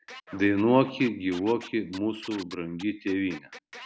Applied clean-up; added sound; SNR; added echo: none; Scratching (performance technique); 19 dB; none.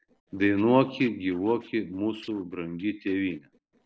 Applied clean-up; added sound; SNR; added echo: neural separator model SepFormer DNS4.